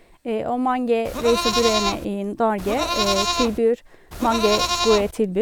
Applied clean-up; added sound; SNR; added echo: none; Livestock, farm animals, working animals; 2 dB; none.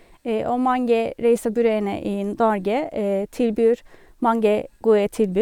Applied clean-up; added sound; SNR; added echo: none; none; none; none.